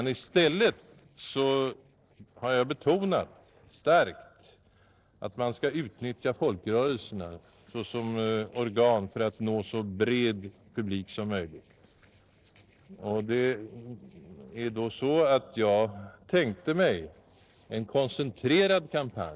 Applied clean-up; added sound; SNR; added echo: neural separator model SepFormer DNS4.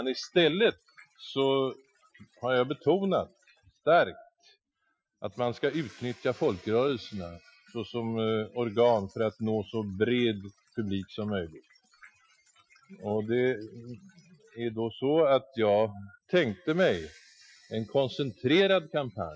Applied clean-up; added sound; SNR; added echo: classical method Wiener filter.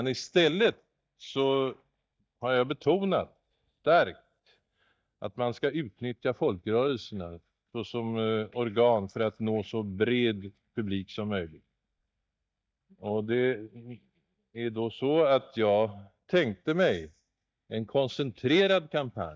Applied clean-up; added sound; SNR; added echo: neural mask model DeepFilterNet 3.